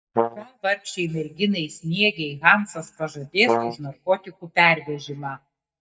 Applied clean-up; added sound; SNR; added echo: neural mask model DeepFilterNet 3.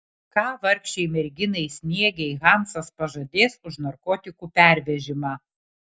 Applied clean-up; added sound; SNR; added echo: none; none; none; none.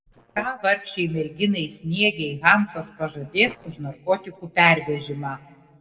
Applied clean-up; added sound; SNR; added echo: neural separator model SepFormer DNS4.